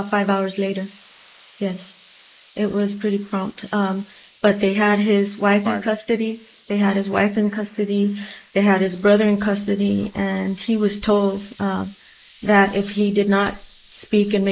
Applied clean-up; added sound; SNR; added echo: neural mask model Resemble Enhance denoiser.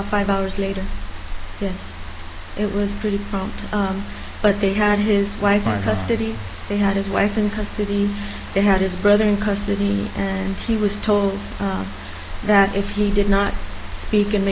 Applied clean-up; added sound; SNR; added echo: none; Rain; 7 dB; none.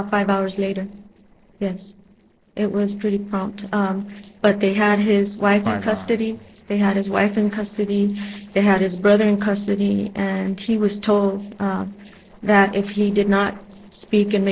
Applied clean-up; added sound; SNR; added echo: neural separator model SepFormer DNS4.